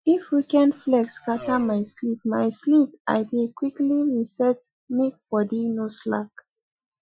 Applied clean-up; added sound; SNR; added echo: classical method Wiener filter.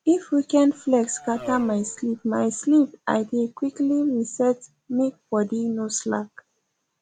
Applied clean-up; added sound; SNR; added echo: none; Race car, auto racing; 17 dB; none.